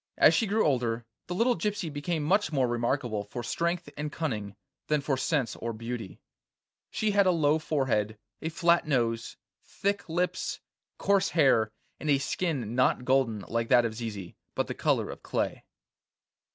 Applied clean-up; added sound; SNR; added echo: none; none; none; none.